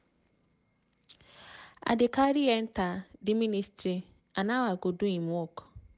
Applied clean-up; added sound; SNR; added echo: none; none; none; none.